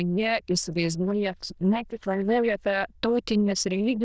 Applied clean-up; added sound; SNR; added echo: neural diffusion model UNIVERSE++.